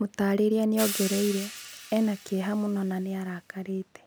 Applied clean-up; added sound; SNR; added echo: none; Hi-hat; 12 dB; none.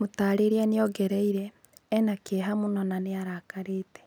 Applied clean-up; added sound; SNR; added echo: none; none; none; none.